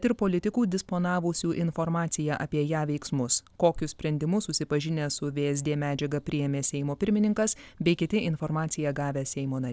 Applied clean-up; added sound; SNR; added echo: none; none; none; none.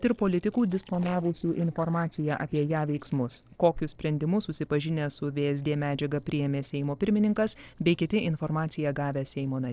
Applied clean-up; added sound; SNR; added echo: neural separator model SepFormer DNS4.